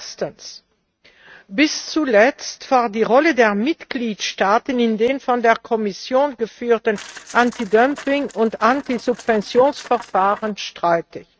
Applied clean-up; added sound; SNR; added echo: neural mask model RNNoise.